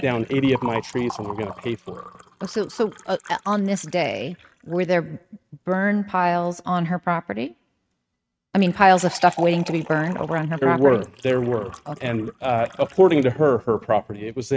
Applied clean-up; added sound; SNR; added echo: neural mask model RNNoise.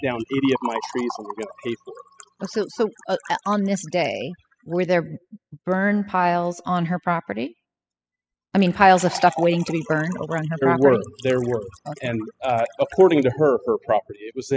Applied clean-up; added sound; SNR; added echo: classical method spectral subtraction.